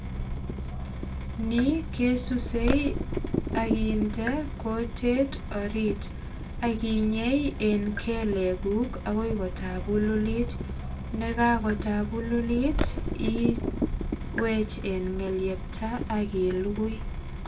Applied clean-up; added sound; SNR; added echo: none; Drip / Water tap, faucet; 5 dB; reverberation time 0.2 s.